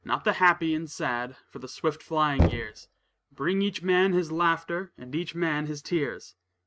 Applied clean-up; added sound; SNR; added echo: neural mask model RNNoise.